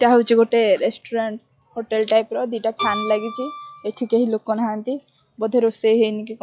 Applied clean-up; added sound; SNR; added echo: classical method log-MMSE.